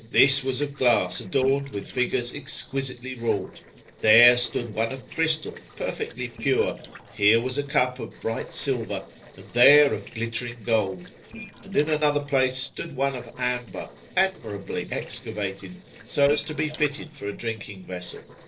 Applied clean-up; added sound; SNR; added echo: neural separator model SepFormer DNS4.